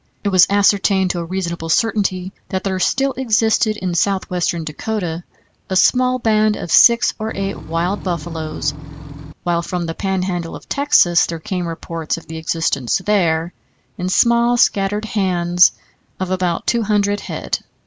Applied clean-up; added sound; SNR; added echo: none; Engine / Truck / Car; 11 dB; none.